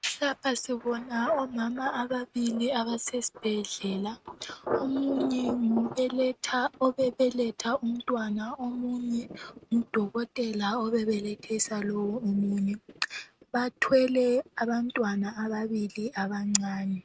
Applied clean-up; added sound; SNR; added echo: neural mask model RNNoise.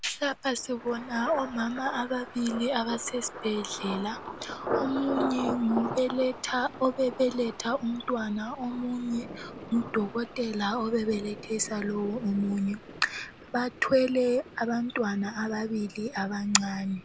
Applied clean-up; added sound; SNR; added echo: none; Thunder; 10 dB; none.